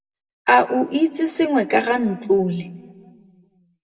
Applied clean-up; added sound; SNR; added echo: none; none; none; reverberation time 1.2 s.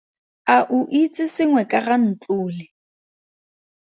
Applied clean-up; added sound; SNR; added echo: none; none; none; none.